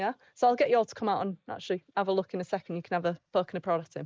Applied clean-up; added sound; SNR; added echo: neural mask model Resemble Enhance denoiser.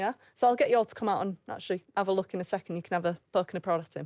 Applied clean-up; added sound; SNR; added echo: none; none; none; none.